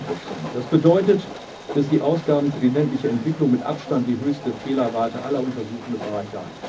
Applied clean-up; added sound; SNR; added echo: none; Train; 14 dB; reverberation time 0.4 s.